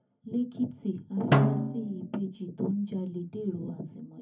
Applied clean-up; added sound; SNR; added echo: none; Snare drum; -3 dB; reverberation time 0.3 s.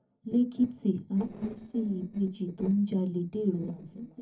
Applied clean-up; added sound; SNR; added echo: neural separator model SepFormer DNS4.